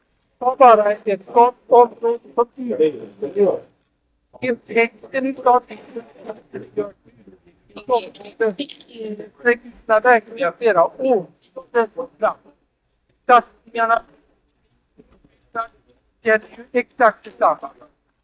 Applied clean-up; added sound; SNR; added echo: neural mask model DeepFilterNet 3.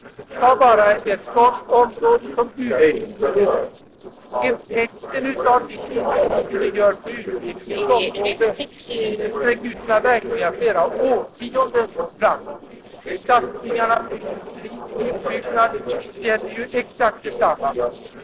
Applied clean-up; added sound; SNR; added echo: neural separator model SepFormer DNS4.